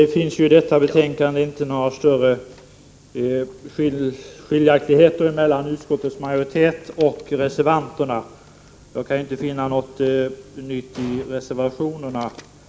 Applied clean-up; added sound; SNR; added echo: none; Explosion; 17 dB; none.